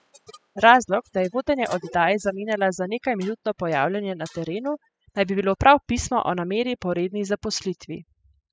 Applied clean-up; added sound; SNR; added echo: classical method spectral subtraction.